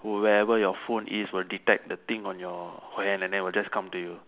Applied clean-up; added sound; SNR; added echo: none; none; none; none.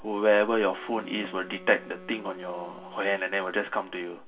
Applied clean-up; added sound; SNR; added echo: none; Wind instrument, woodwind instrument; 19 dB; reverberation time 0.2 s.